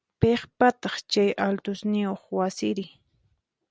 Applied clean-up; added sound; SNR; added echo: none; none; none; none.